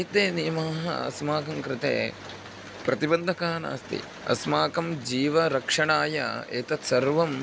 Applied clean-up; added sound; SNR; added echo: none; none; none; none.